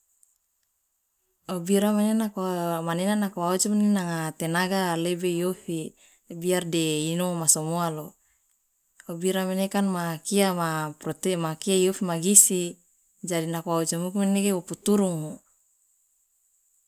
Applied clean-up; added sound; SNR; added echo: none; none; none; none.